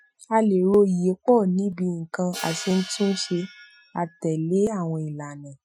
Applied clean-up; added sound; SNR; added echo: classical method Wiener filter.